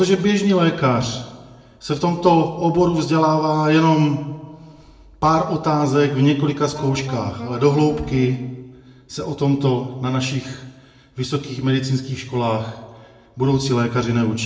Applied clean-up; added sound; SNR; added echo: none; Wind instrument, woodwind instrument; 14 dB; reverberation time 0.6 s.